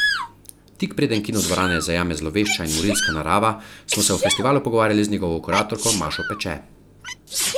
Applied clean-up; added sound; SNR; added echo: none; Sneeze; 5 dB; none.